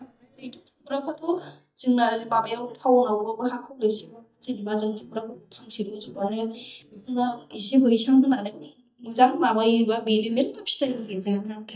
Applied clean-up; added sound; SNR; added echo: neural mask model DeepFilterNet 3.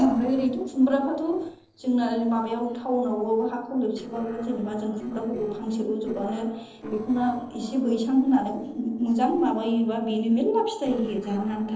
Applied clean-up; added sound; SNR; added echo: neural separator model SepFormer DNS4.